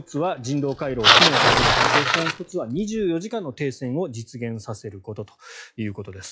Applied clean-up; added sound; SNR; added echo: classical method log-MMSE.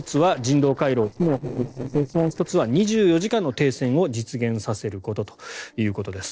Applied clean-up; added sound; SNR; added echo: neural separator model SepFormer DNS4.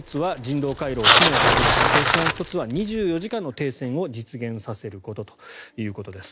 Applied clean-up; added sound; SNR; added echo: none; Bicycle; -4 dB; none.